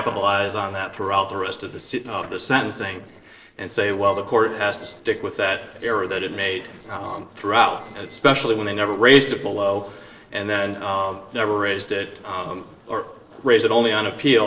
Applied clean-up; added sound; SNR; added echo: neural separator model SepFormer DNS4.